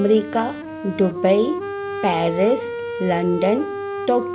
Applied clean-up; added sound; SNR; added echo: none; Wind instrument, woodwind instrument; 7 dB; none.